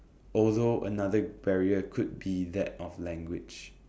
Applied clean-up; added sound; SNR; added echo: none; none; none; none.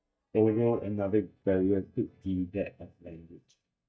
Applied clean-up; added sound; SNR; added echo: neural mask model DeepFilterNet 3.